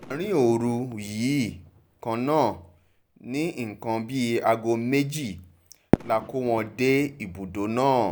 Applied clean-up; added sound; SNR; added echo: none; Fireworks; 11 dB; none.